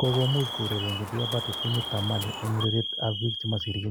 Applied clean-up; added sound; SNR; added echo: none; Alarm + Chicken, rooster; 5 dB; none.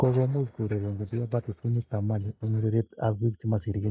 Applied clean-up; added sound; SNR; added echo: neural mask model DeepFilterNet 3.